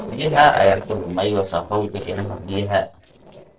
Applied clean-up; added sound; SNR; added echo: neural separator model SepFormer DNS4.